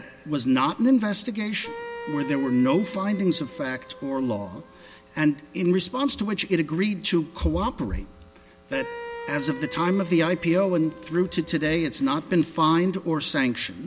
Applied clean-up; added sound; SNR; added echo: none; Wind instrument, woodwind instrument; 15 dB; none.